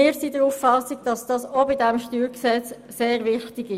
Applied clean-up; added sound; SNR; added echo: none; none; none; none.